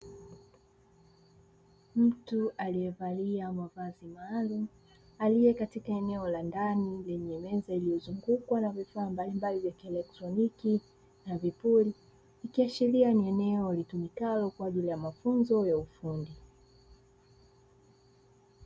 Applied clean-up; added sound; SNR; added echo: none; none; none; none.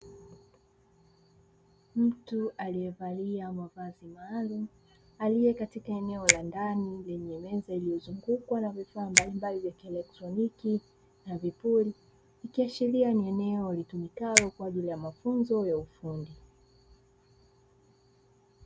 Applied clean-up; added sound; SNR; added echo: none; Finger snapping; 0 dB; none.